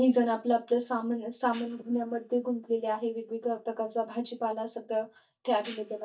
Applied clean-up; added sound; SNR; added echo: neural mask model DeepFilterNet 3.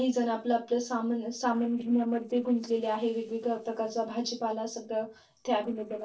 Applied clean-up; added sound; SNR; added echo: neural separator model SepFormer DNS4.